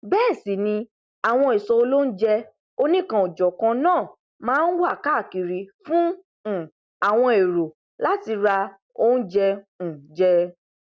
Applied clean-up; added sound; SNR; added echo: none; none; none; none.